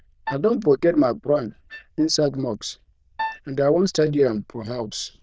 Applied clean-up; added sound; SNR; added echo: neural diffusion model UNIVERSE++.